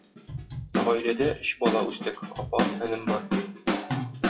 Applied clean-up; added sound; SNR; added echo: classical method WPE with log-MMSE.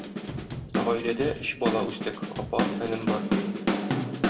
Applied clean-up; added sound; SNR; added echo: none; Drum / Drum kit; -2 dB; reverberation time 0.9 s.